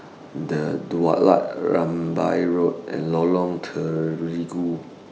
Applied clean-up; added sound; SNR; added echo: none; none; none; none.